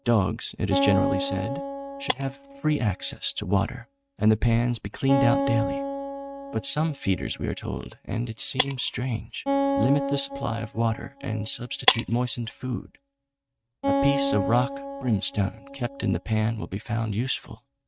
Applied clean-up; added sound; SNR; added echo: neural mask model RNNoise.